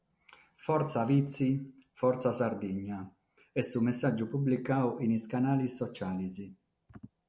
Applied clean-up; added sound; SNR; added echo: none; none; none; none.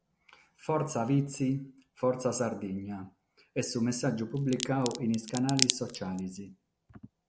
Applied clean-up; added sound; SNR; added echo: none; Crack; 3 dB; none.